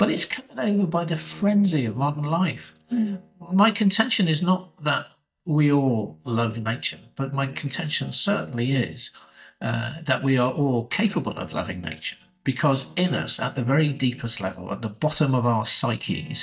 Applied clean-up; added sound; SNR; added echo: neural mask model DeepFilterNet 3.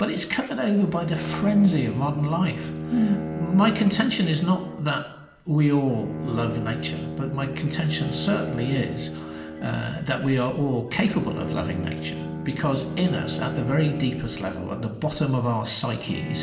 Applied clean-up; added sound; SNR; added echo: none; Bowed string instrument; 8 dB; reverberation time 0.9 s.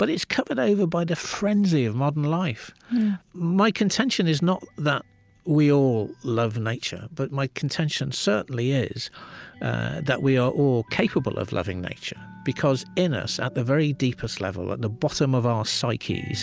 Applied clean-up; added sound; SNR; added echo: none; none; none; none.